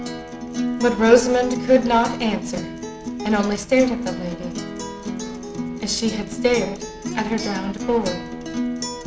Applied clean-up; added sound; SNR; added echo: none; Acoustic guitar; 7 dB; none.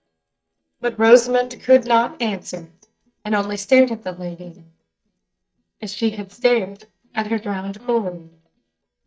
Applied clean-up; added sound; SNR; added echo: neural mask model DeepFilterNet 3.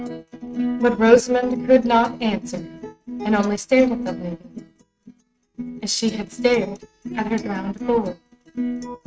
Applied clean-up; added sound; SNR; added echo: neural mask model RNNoise.